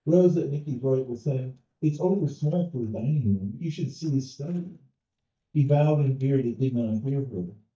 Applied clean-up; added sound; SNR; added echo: neural mask model DeepFilterNet 3.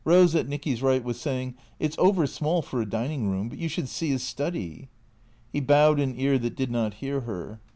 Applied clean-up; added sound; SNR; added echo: none; none; none; none.